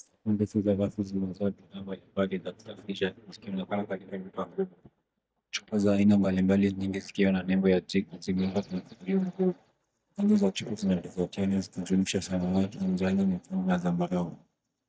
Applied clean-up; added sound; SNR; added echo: neural mask model DeepFilterNet 3.